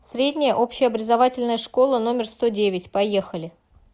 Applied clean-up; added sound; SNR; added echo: none; none; none; none.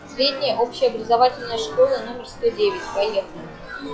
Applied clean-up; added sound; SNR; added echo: classical method log-MMSE.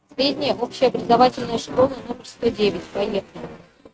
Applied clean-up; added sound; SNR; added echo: neural mask model RNNoise.